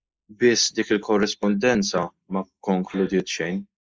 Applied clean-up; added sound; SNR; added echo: neural mask model Resemble Enhance denoiser.